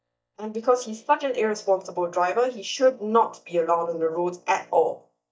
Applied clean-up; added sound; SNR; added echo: neural mask model DeepFilterNet 3.